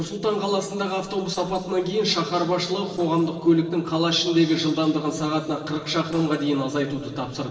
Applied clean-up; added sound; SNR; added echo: neural separator model SepFormer DNS4.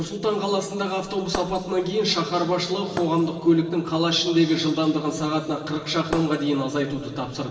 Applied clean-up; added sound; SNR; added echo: none; Shatter; 17 dB; reverberation time 2.9 s.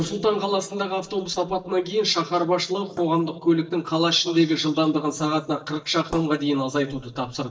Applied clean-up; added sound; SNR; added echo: neural mask model DeepFilterNet 3.